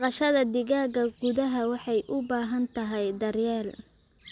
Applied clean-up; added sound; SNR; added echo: none; none; none; none.